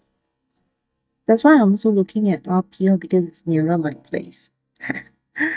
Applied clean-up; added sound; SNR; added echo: neural mask model DeepFilterNet 3.